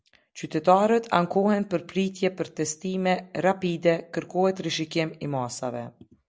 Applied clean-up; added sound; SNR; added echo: none; none; none; none.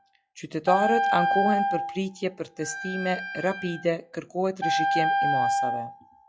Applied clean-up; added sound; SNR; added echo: classical method log-MMSE.